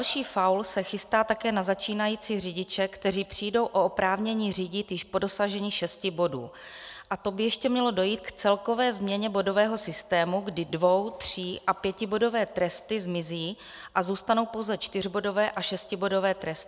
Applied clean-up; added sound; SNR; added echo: none; none; none; none.